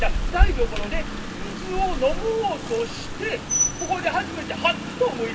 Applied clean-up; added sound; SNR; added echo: none; Rain; -1 dB; reverberation time 0.4 s.